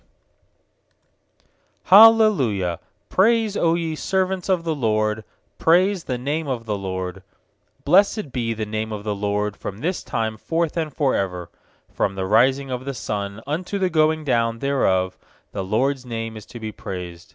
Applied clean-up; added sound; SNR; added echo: none; none; none; none.